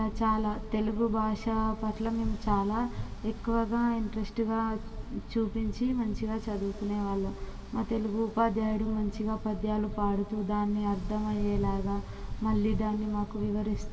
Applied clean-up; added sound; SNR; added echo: none; Accelerating, revving, vroom; 18 dB; reverberation time 2.0 s.